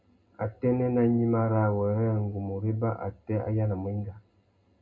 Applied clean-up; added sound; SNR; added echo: none; none; none; reverberation time 0.2 s.